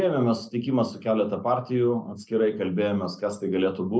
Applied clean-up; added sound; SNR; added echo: none; none; none; none.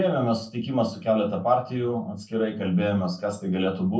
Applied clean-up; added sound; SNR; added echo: none; none; none; reverberation time 0.2 s.